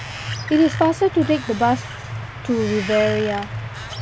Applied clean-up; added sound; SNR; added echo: none; Mechanisms + Wind; 8 dB; none.